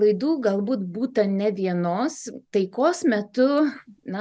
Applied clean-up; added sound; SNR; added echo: none; none; none; none.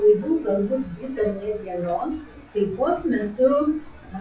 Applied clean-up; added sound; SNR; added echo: classical method WPE with log-MMSE.